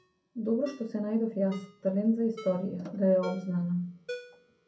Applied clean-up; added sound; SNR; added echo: none; Ringtone; 17 dB; reverberation time 0.3 s.